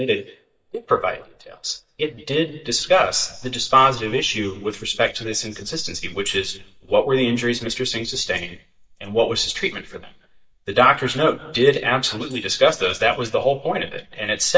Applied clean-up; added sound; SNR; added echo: neural mask model DeepFilterNet 3.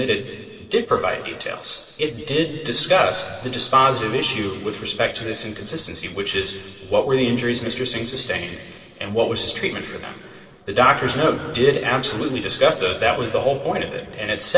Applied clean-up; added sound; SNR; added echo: neural separator model SepFormer DNS4.